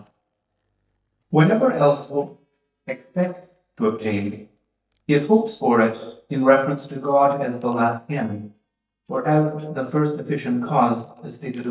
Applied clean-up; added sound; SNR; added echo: neural mask model DeepFilterNet 3.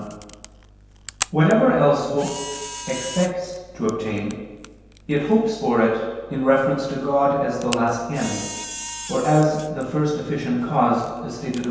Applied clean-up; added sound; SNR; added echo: none; Camera; 15 dB; reverberation time 1.2 s.